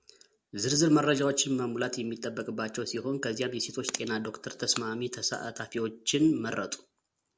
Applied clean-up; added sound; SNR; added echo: none; none; none; none.